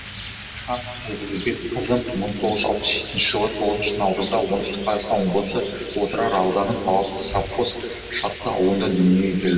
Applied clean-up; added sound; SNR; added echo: none; Rain; 13 dB; reverberation time 2.4 s.